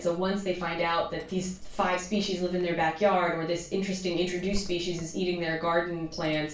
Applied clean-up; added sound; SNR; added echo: none; Drawer open or close; 15 dB; reverberation time 0.3 s.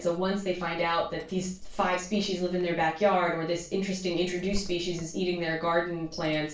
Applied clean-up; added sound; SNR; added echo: neural separator model SepFormer DNS4.